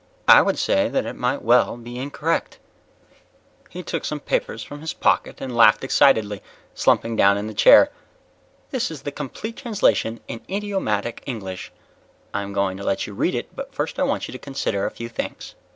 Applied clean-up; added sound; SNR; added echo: none; none; none; none.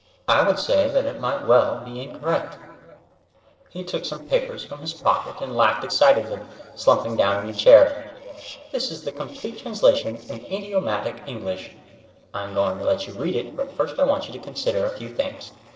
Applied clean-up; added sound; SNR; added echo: neural separator model SepFormer DNS4.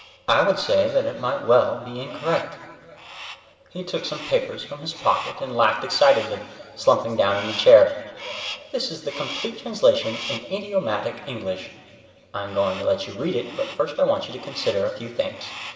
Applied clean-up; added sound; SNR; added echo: none; Crow; 16 dB; reverberation time 2.2 s.